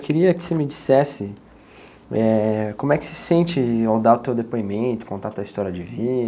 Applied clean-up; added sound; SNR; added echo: none; none; none; none.